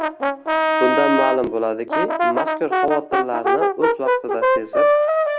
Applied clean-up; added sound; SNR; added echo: none; Brass instrument; -4 dB; none.